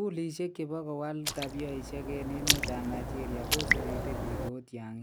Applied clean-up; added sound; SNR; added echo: none; Raindrop; -4 dB; none.